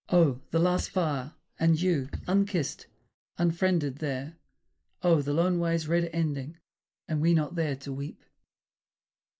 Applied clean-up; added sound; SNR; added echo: neural mask model Resemble Enhance denoiser.